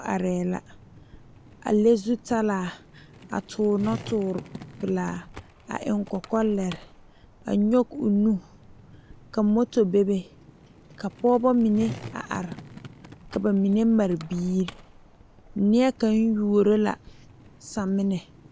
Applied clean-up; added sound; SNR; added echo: none; Skateboard; 19 dB; none.